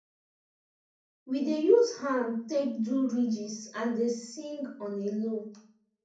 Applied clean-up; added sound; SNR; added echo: none; none; none; reverberation time 0.6 s.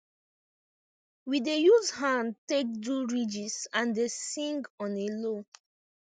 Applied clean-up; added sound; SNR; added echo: none; none; none; none.